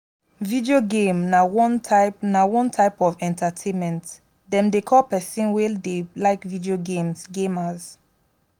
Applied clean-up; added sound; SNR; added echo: none; none; none; none.